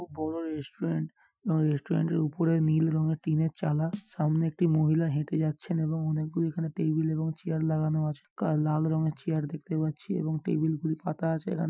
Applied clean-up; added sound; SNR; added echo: classical method Wiener filter.